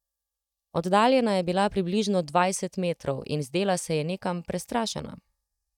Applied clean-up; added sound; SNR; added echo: neural mask model DeepFilterNet 3.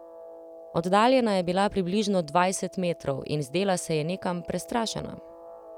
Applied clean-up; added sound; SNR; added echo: none; Guitar; 19 dB; none.